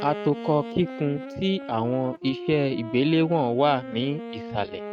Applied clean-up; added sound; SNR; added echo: neural mask model RNNoise.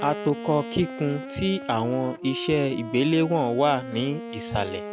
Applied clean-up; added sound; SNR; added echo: none; Wind instrument, woodwind instrument; 11 dB; none.